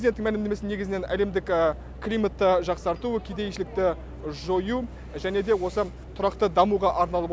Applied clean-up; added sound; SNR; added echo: none; none; none; none.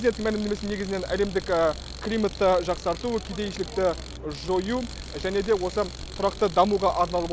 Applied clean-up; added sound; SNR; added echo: none; Tools; 15 dB; none.